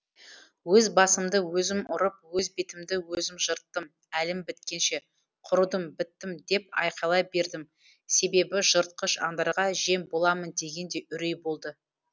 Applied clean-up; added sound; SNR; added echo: none; none; none; none.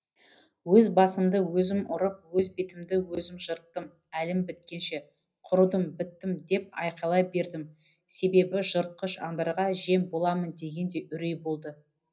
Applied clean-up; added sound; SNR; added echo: none; none; none; reverberation time 0.4 s.